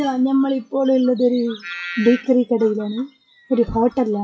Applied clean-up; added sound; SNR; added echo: classical method WPE with log-MMSE.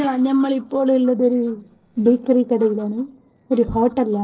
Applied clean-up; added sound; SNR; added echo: neural separator model SepFormer DNS4.